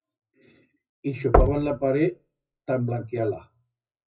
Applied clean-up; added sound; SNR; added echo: classical method WPE with log-MMSE.